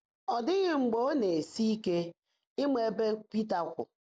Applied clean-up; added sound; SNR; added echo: none; none; none; none.